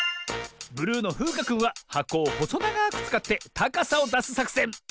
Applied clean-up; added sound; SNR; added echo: none; none; none; none.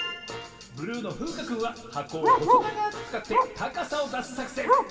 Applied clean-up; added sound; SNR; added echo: none; Bark; -4 dB; reverberation time 2.4 s.